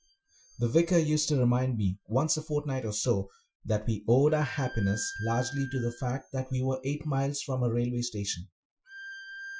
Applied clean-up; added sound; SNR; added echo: classical method Wiener filter.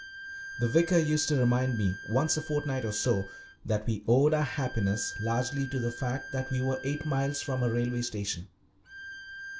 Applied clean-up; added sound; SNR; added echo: none; Bowed string instrument; 14 dB; none.